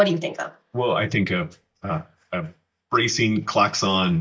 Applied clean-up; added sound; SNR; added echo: neural mask model DeepFilterNet 3.